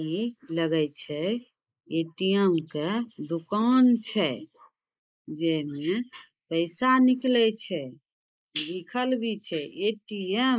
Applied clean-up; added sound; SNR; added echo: neural mask model Resemble Enhance denoiser.